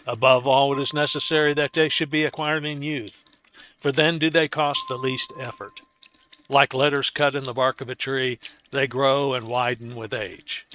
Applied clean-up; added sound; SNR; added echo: neural mask model RNNoise.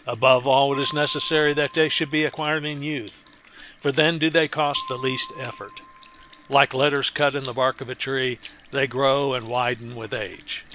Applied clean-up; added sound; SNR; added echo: none; Piano + Sink (filling or washing) / Liquid; 19 dB; none.